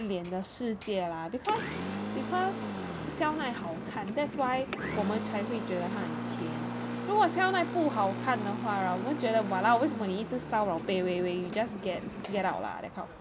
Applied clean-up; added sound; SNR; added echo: none; Engine; 6 dB; none.